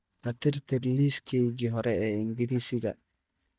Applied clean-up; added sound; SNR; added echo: neural mask model DeepFilterNet 3.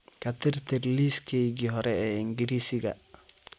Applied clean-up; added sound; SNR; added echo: none; none; none; none.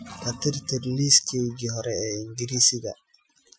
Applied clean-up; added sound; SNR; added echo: classical method Wiener filter.